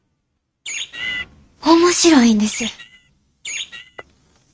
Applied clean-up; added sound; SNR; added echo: neural mask model RNNoise.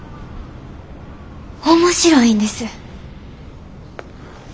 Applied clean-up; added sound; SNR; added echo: none; none; none; none.